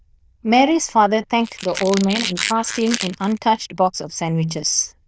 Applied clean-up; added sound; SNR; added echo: neural diffusion model UNIVERSE++.